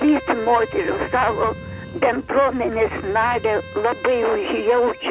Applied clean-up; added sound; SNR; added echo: none; Motorcycle / Crow + Bowed string instrument; 15 dB; none.